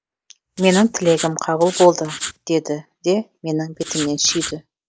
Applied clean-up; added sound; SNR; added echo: neural mask model Resemble Enhance denoiser.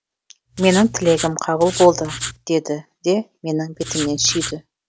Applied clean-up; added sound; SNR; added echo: none; Writing; 10 dB; none.